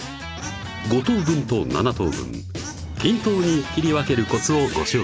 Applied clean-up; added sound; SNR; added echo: none; Bird / Fowl; 15 dB; none.